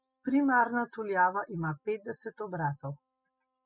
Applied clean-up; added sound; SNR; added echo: classical method spectral subtraction.